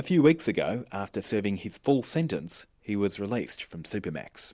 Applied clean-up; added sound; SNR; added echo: none; none; none; none.